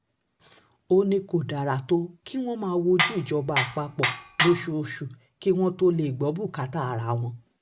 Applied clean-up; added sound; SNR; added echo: none; Tools; 1 dB; none.